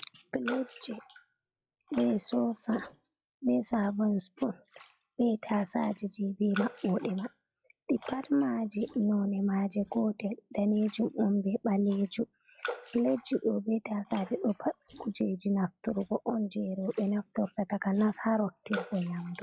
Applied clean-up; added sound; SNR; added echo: classical method log-MMSE.